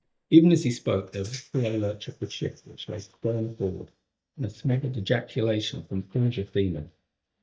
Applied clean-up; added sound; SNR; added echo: neural mask model DeepFilterNet 3.